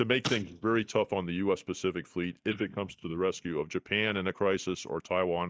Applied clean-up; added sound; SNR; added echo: neural mask model DeepFilterNet 3.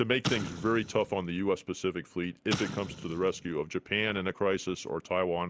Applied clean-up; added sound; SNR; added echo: none; Explosion; 10 dB; none.